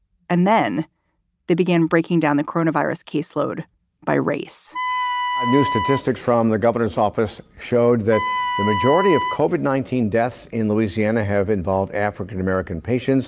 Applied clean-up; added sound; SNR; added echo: none; Wind instrument, woodwind instrument; 3 dB; none.